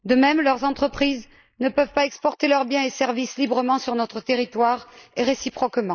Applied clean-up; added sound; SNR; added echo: neural mask model Resemble Enhance denoiser.